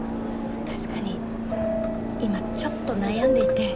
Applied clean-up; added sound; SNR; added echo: none; Subway, metro, underground; -5 dB; none.